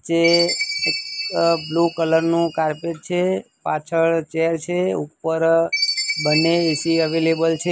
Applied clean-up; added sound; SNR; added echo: none; Chime; 8 dB; none.